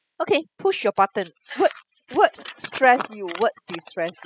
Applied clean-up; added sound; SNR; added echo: classical method spectral subtraction.